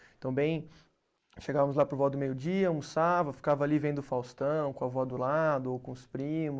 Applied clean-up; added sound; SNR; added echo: neural mask model Resemble Enhance denoiser.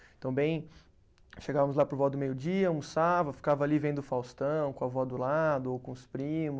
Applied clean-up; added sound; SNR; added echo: none; none; none; none.